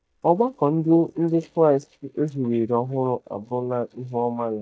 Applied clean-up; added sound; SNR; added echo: neural mask model DeepFilterNet 3.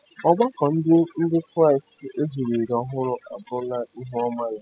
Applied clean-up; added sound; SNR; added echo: classical method spectral subtraction.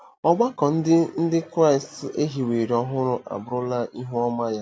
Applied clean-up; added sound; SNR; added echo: none; none; none; none.